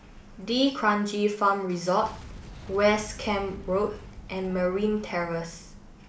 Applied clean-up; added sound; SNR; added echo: none; Boom; 17 dB; none.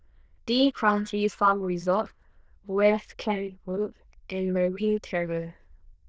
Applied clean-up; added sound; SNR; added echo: neural diffusion model UNIVERSE++.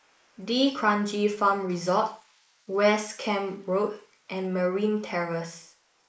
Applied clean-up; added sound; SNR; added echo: neural mask model Resemble Enhance denoiser.